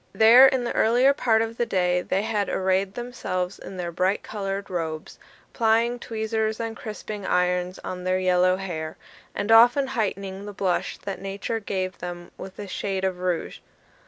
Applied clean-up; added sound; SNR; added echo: none; none; none; none.